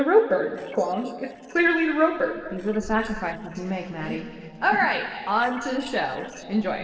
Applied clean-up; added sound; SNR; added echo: neural separator model SepFormer DNS4.